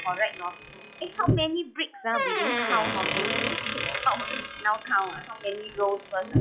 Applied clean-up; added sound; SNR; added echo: classical method log-MMSE.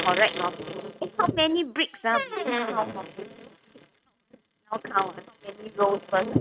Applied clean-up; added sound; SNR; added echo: neural mask model RNNoise.